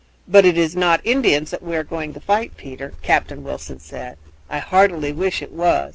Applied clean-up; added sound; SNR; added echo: none; none; none; none.